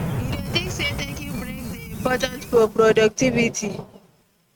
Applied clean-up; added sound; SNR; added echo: neural mask model RNNoise.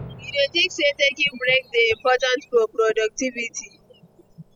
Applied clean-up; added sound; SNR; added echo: classical method spectral subtraction.